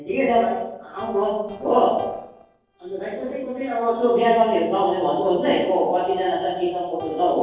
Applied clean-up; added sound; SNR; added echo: neural separator model SepFormer DNS4.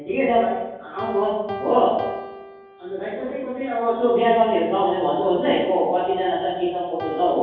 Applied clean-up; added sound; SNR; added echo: none; Piano; 17 dB; reverberation time 1.3 s.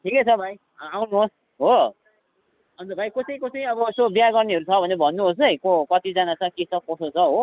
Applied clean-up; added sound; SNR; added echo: none; none; none; none.